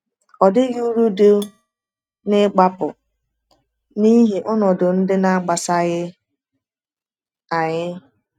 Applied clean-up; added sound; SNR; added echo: neural mask model RNNoise.